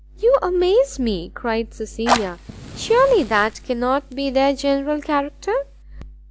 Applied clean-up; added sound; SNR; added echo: none; Fire; 10 dB; none.